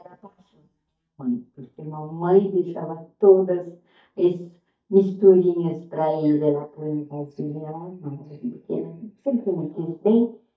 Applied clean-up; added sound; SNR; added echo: neural mask model DeepFilterNet 3.